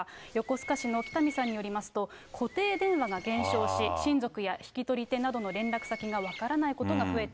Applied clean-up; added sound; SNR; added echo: none; Bird; 14 dB; none.